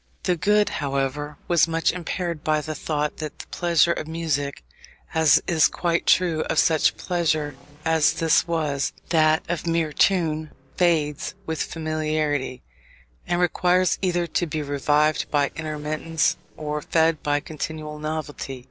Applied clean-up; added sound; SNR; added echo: neural separator model SepFormer DNS4.